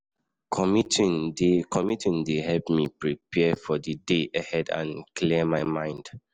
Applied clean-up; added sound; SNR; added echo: none; none; none; none.